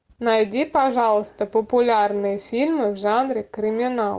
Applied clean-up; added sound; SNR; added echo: none; none; none; none.